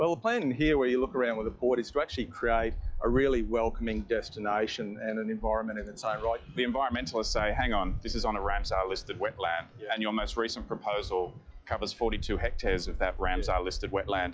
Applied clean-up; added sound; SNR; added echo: classical method log-MMSE.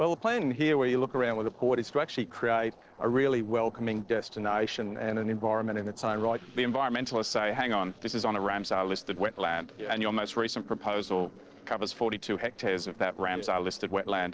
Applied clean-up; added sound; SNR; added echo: neural separator model SepFormer DNS4.